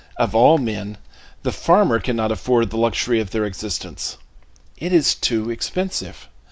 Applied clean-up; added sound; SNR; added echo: none; none; none; none.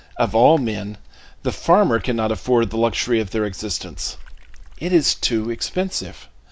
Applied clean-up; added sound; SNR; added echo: none; Water / Splash, splatter; 14 dB; none.